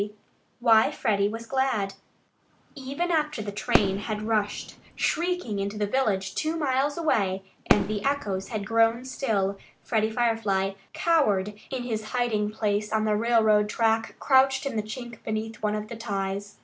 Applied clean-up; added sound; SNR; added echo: none; Fireworks; 6 dB; none.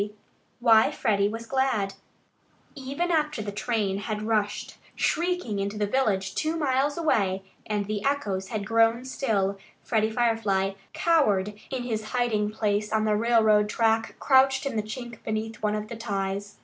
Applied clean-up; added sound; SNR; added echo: none; none; none; none.